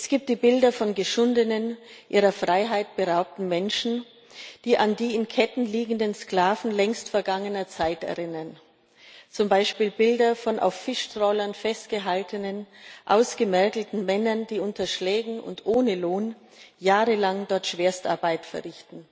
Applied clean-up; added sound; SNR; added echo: none; none; none; none.